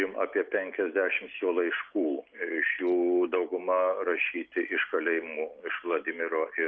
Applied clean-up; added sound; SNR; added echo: none; none; none; none.